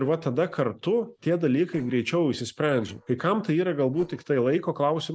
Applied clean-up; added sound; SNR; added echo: neural separator model SepFormer DNS4.